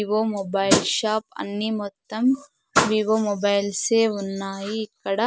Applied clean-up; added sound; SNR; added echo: none; none; none; none.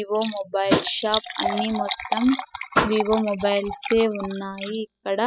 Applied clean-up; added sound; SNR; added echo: classical method spectral subtraction.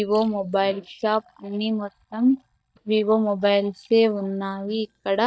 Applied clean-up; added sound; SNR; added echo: neural mask model DeepFilterNet 3.